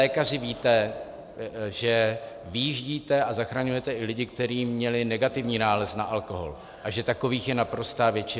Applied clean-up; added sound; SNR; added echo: none; none; none; none.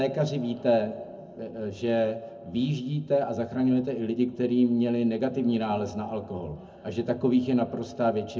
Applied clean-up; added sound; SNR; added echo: none; none; none; reverberation time 0.3 s.